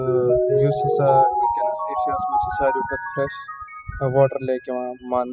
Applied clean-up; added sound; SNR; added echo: classical method spectral subtraction.